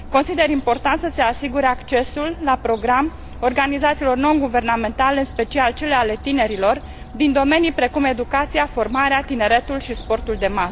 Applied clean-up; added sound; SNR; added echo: none; Fowl; 14 dB; none.